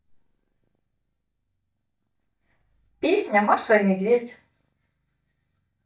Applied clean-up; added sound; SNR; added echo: neural mask model DeepFilterNet 3.